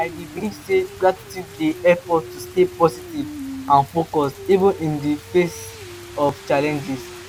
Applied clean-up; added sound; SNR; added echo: none; Rain; 15 dB; none.